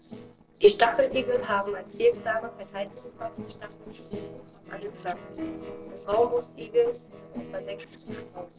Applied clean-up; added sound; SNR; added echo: neural separator model SepFormer DNS4.